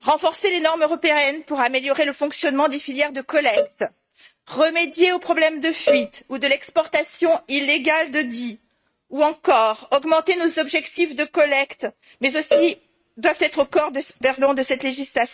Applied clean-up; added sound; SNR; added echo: neural mask model RNNoise.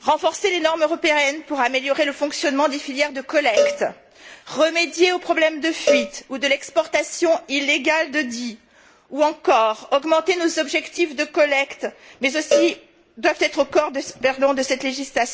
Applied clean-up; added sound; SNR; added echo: none; Cowbell; 5 dB; none.